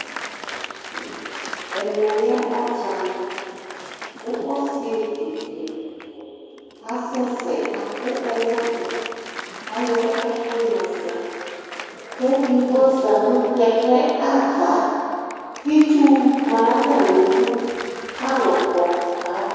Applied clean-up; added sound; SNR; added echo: none; Applause; 14 dB; reverberation time 2.2 s.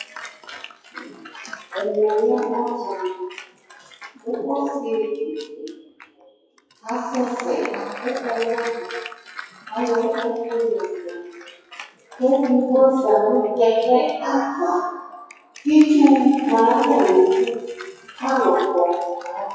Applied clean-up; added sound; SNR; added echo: classical method WPE with log-MMSE.